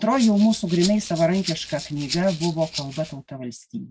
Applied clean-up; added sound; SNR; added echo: none; Rattle (instrument); 12 dB; none.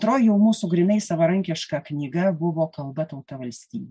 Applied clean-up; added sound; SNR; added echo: none; none; none; none.